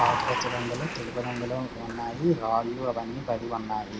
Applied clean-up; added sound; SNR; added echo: none; Applause / Crowd; 4 dB; none.